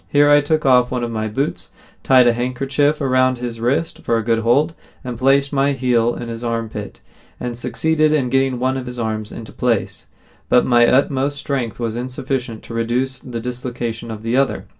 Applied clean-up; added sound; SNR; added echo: none; none; none; reverberation time 0.2 s.